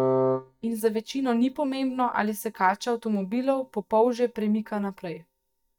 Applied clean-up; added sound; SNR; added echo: neural mask model DeepFilterNet 3.